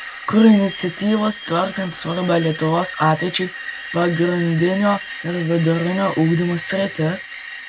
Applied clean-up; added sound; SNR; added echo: none; Screech; 13 dB; none.